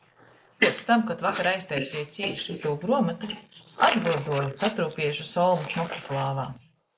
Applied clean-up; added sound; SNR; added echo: neural mask model Resemble Enhance denoiser.